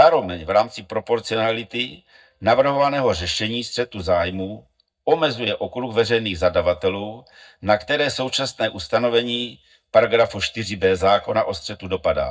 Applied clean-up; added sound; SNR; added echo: neural mask model DeepFilterNet 3.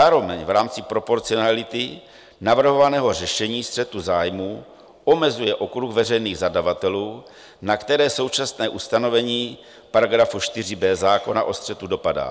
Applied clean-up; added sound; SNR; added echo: none; none; none; none.